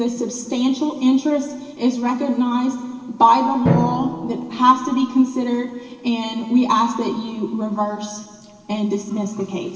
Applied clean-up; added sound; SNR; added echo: none; Drum; 11 dB; reverberation time 2.3 s.